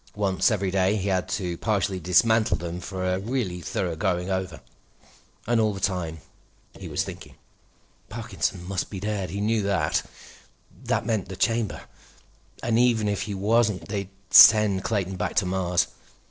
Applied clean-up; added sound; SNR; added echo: neural separator model SepFormer DNS4.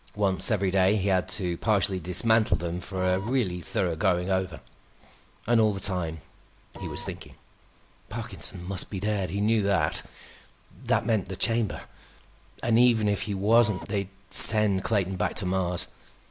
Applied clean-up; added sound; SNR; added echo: none; Printer; 12 dB; none.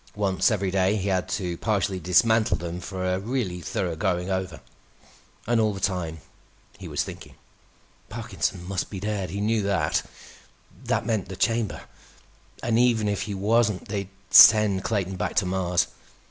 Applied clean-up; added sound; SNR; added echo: none; none; none; none.